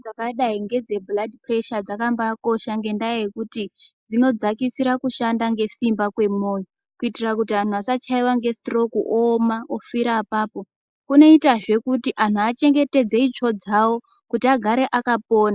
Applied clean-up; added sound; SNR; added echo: neural mask model Resemble Enhance denoiser.